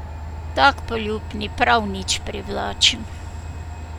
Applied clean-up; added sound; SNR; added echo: none; Train; 9 dB; none.